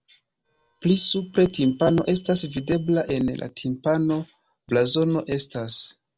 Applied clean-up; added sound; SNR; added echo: neural separator model SepFormer DNS4.